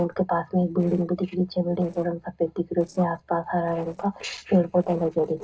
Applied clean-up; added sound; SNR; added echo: neural separator model SepFormer DNS4.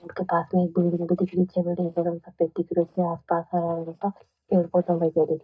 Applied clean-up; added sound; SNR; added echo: neural mask model DeepFilterNet 3.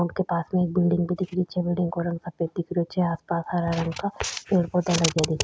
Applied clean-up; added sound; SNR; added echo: none; none; none; none.